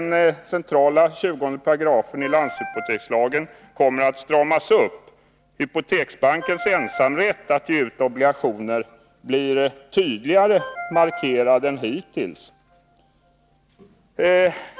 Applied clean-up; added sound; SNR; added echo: none; Ringtone; 18 dB; none.